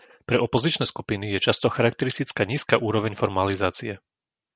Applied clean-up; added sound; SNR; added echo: none; none; none; none.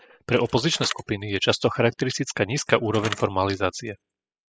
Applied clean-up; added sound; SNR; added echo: classical method spectral subtraction.